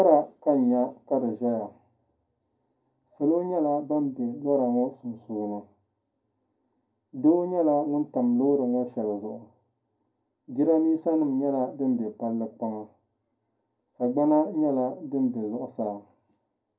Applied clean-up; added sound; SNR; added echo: none; none; none; reverberation time 0.2 s.